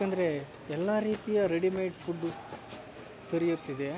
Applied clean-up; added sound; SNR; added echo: none; Run; 20 dB; none.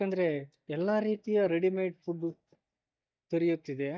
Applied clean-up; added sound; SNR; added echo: neural mask model DeepFilterNet 3.